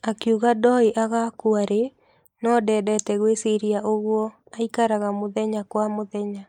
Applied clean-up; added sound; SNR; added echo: neural mask model Resemble Enhance denoiser.